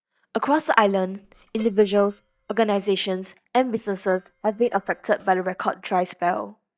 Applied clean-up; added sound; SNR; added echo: neural mask model DeepFilterNet 3.